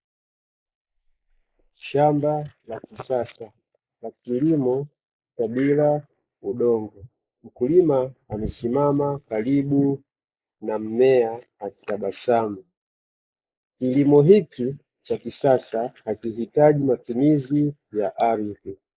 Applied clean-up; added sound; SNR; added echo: neural mask model Resemble Enhance denoiser.